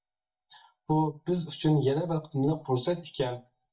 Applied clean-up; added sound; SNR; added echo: neural mask model DeepFilterNet 3.